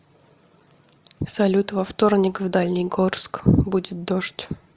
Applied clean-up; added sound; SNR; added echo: none; none; none; none.